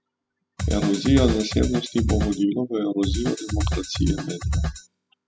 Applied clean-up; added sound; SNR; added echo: classical method spectral subtraction.